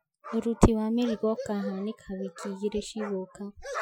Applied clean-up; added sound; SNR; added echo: classical method Wiener filter.